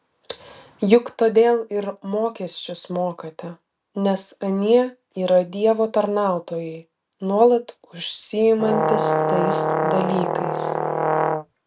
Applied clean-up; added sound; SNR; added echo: none; Brass instrument; 0 dB; none.